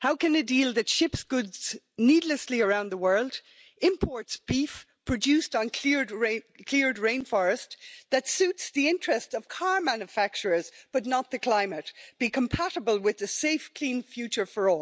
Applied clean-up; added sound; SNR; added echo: none; none; none; none.